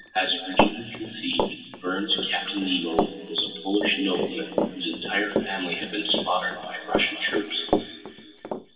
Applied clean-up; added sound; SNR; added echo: none; Run; 2 dB; reverberation time 2.9 s.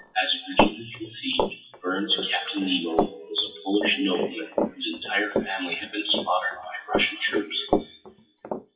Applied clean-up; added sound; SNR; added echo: classical method WPE with log-MMSE.